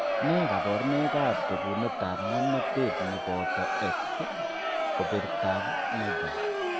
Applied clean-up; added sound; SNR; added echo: none; Crowd; -2 dB; none.